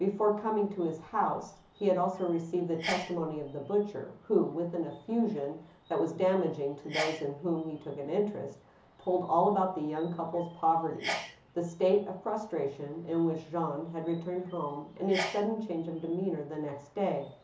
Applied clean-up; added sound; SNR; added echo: none; Sneeze; 14 dB; reverberation time 0.8 s.